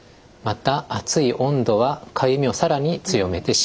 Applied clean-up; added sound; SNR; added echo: none; none; none; none.